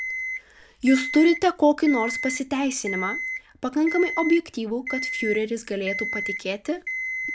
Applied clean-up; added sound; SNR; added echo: none; Alarm; 8 dB; none.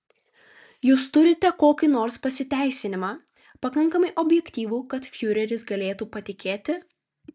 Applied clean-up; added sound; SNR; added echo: none; none; none; none.